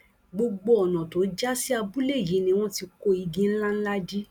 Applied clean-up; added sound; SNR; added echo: none; none; none; none.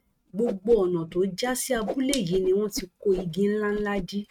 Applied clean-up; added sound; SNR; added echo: neural mask model RNNoise.